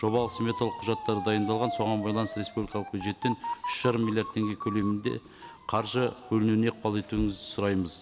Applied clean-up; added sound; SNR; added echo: none; Motor vehicle (road) / Siren; 11 dB; none.